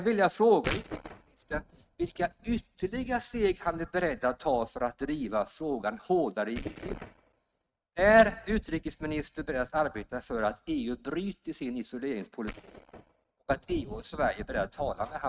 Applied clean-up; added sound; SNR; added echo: neural mask model RNNoise.